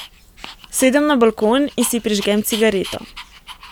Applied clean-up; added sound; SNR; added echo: none; Dog; 17 dB; none.